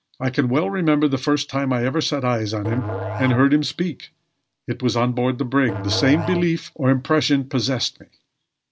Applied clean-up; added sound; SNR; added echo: none; Musical instrument; 11 dB; none.